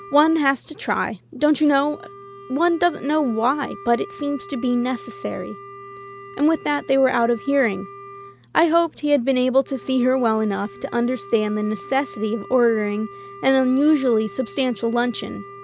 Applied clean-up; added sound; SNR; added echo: none; Wind instrument, woodwind instrument; 19 dB; none.